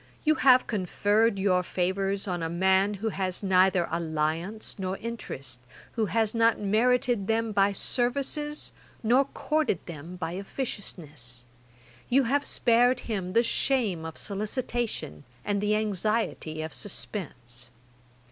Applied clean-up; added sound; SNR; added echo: none; none; none; none.